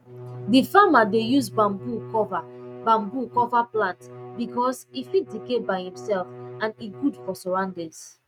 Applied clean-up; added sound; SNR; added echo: neural mask model RNNoise.